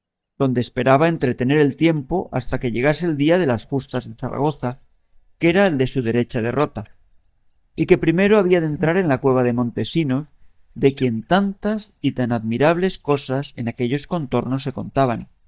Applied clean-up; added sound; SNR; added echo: neural mask model DeepFilterNet 3.